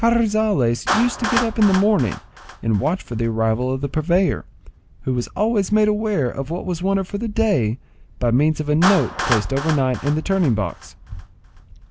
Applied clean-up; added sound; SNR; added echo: none; Clapping; 11 dB; none.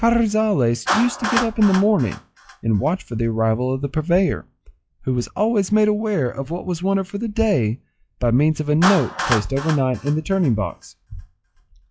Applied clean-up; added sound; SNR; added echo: classical method log-MMSE.